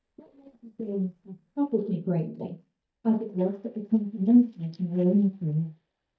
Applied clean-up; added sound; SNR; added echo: neural mask model DeepFilterNet 3.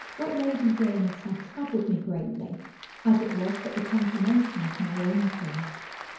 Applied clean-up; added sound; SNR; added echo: none; Applause / Crowd; 14 dB; reverberation time 0.9 s.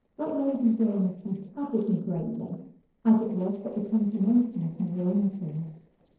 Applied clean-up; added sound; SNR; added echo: neural separator model SepFormer DNS4.